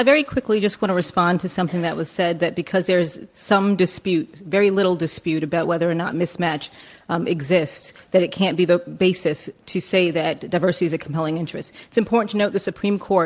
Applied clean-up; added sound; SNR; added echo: none; none; none; none.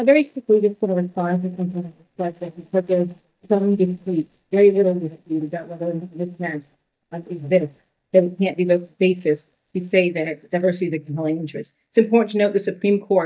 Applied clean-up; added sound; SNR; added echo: neural mask model DeepFilterNet 3.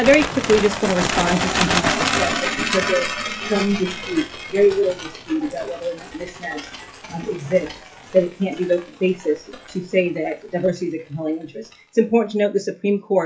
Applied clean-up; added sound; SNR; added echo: classical method WPE with log-MMSE.